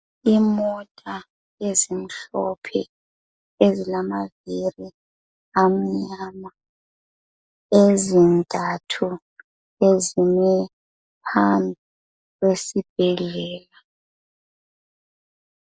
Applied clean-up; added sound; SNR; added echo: neural mask model Resemble Enhance denoiser.